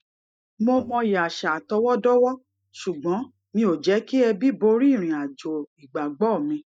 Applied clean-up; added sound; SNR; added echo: neural mask model DeepFilterNet 3.